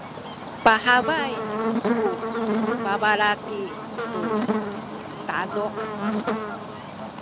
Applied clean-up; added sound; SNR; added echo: none; Buzz; 1 dB; none.